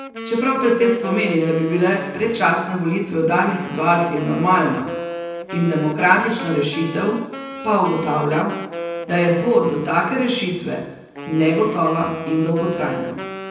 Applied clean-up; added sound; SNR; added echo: none; Wind instrument, woodwind instrument; 11 dB; reverberation time 0.9 s.